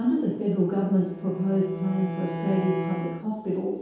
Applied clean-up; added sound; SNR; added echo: none; Bowed string instrument; 9 dB; reverberation time 0.8 s.